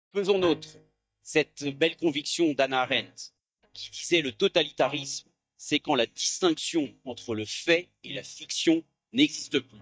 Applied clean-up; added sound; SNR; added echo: neural mask model DeepFilterNet 3.